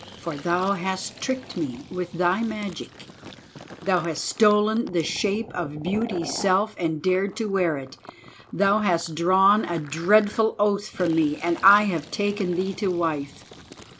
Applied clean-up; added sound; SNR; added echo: none; Fill (with liquid); 18 dB; none.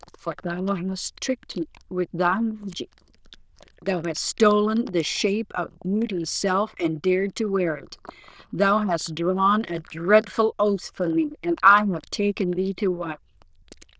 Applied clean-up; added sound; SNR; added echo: neural diffusion model UNIVERSE++.